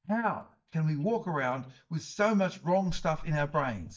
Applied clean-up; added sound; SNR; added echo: neural mask model DeepFilterNet 3.